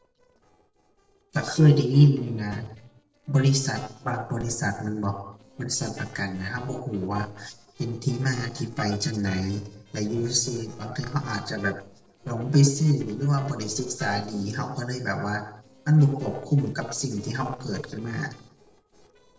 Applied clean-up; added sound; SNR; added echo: neural separator model SepFormer DNS4.